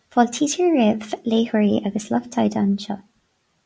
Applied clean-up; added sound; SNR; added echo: none; none; none; none.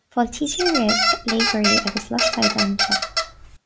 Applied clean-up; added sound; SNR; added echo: none; Squeak; -2 dB; none.